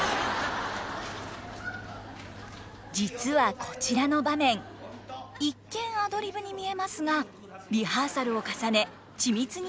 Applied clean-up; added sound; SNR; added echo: none; none; none; none.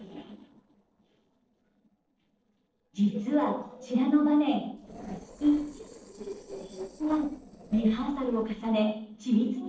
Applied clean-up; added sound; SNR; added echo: neural separator model SepFormer DNS4.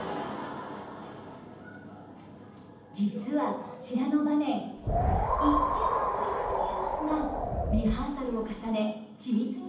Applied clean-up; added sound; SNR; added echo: none; Wind; -3 dB; reverberation time 0.8 s.